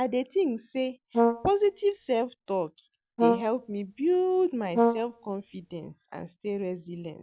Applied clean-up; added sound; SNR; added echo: none; Brass instrument; -1 dB; none.